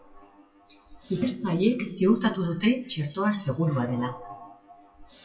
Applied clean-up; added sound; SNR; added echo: classical method WPE with log-MMSE.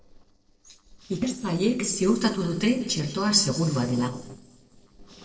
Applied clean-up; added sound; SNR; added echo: neural separator model SepFormer DNS4.